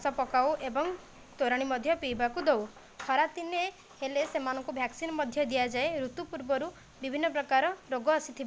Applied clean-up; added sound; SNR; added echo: none; none; none; none.